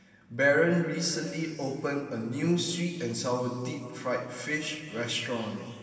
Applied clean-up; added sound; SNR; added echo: none; none; none; reverberation time 2.6 s.